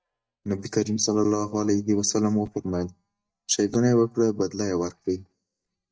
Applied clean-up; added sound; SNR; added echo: neural mask model DeepFilterNet 3.